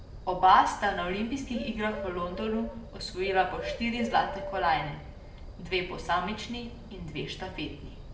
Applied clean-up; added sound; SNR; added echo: none; Bird; 12 dB; reverberation time 0.8 s.